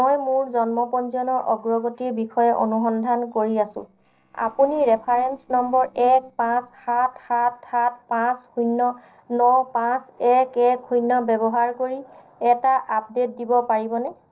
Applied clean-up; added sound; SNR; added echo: neural separator model SepFormer DNS4.